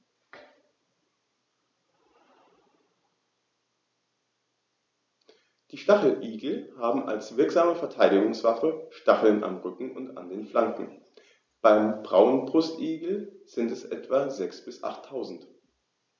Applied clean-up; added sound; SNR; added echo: none; none; none; none.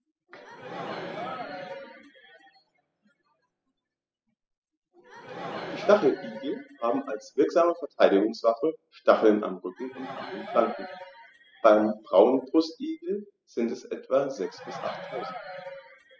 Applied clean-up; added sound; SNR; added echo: classical method spectral subtraction.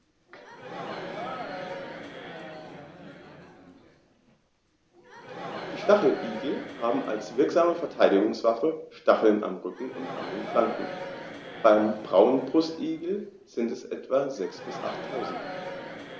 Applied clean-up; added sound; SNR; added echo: none; Crowd; 12 dB; none.